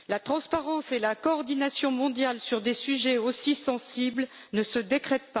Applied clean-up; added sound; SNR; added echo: none; none; none; none.